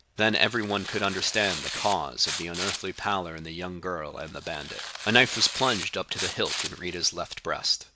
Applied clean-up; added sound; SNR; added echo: none; Tearing; 9 dB; none.